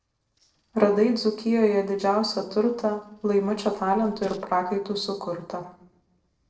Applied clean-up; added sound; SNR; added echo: neural separator model SepFormer DNS4.